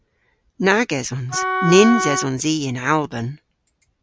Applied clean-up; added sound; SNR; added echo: none; Wind instrument, woodwind instrument; 5 dB; none.